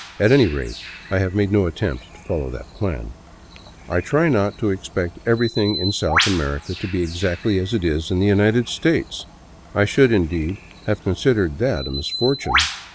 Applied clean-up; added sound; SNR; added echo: none; Bird; 10 dB; none.